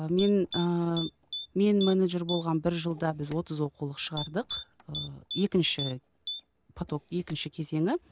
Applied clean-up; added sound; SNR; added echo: none; Typing; 12 dB; none.